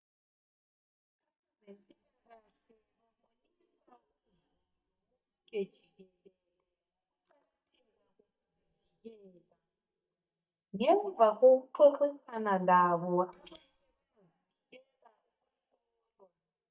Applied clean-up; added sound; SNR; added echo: neural mask model DeepFilterNet 3.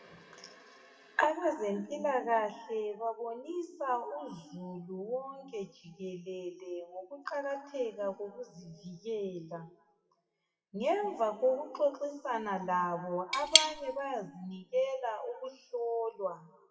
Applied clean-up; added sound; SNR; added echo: classical method WPE with log-MMSE.